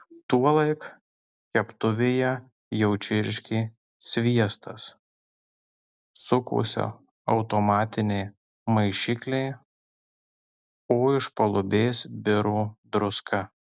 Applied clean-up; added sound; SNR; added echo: none; none; none; none.